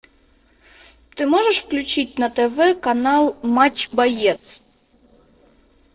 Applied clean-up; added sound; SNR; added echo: neural separator model SepFormer DNS4.